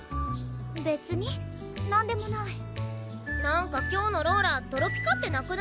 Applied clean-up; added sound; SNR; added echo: none; none; none; none.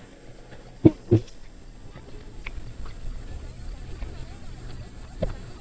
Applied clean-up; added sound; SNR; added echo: neural mask model DeepFilterNet 3.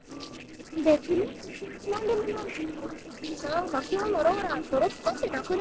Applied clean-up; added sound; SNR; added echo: neural separator model SepFormer DNS4.